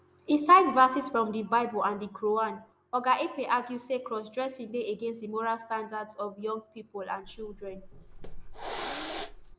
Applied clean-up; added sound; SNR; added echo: none; Hiss; 9 dB; none.